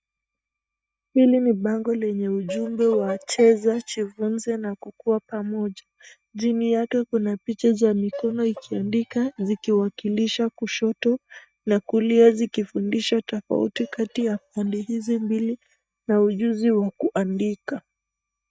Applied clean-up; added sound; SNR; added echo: neural mask model DeepFilterNet 3.